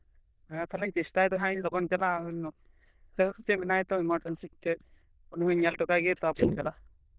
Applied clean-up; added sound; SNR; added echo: neural diffusion model UNIVERSE++.